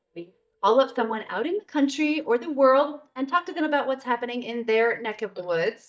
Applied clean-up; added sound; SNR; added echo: neural mask model DeepFilterNet 3.